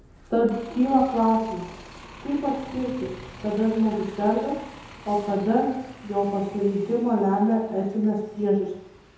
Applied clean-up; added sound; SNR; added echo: none; Bus; 19 dB; reverberation time 1.0 s.